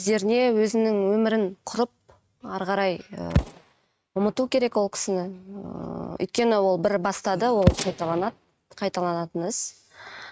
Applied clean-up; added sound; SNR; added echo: neural mask model RNNoise.